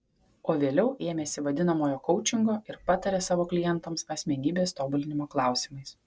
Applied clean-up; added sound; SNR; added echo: none; none; none; none.